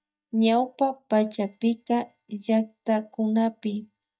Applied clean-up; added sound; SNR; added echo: neural mask model DeepFilterNet 3.